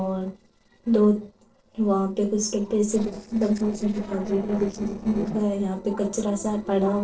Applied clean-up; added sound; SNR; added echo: neural separator model SepFormer DNS4.